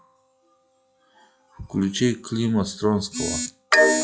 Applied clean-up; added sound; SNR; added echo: classical method log-MMSE.